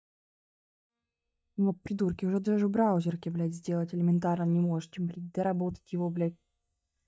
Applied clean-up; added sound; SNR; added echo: neural mask model DeepFilterNet 3.